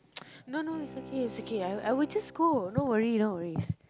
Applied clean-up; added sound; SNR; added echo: none; Bowed string instrument; 17 dB; none.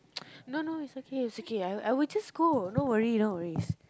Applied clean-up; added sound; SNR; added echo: none; none; none; none.